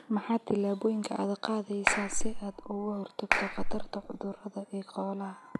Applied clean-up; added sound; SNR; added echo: none; Clapping; -3 dB; none.